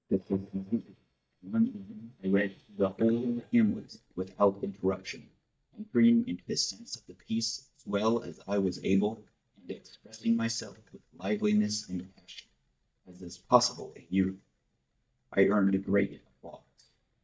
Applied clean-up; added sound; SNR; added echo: neural mask model DeepFilterNet 3.